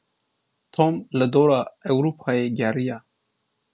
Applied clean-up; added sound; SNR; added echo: none; none; none; none.